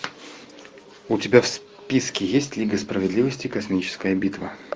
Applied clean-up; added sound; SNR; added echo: none; none; none; none.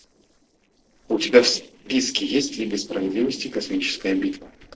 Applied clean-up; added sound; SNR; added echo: neural separator model SepFormer DNS4.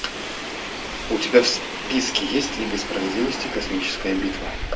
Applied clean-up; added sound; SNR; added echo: none; Subway, metro, underground; 6 dB; reverberation time 0.2 s.